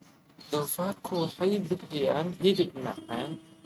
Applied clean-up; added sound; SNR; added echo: neural mask model RNNoise.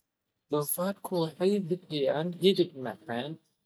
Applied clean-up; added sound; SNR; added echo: neural mask model DeepFilterNet 3.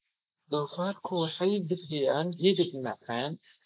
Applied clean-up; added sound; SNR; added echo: neural mask model Resemble Enhance denoiser.